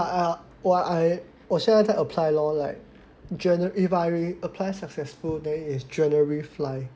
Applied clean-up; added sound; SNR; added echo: none; none; none; none.